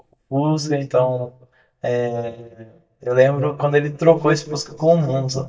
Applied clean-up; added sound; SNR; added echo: neural mask model DeepFilterNet 3.